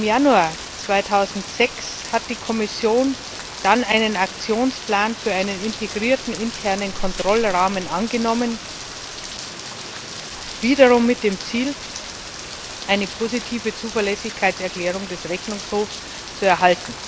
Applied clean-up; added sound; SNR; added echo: none; Rain; 11 dB; none.